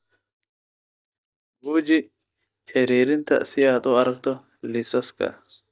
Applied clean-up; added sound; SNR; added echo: neural mask model DeepFilterNet 3.